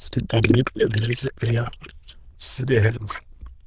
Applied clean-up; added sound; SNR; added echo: neural diffusion model UNIVERSE++.